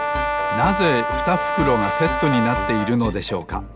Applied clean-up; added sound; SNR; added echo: none; Brass instrument; 2 dB; none.